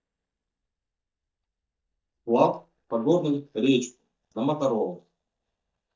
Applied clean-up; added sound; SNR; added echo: neural mask model DeepFilterNet 3.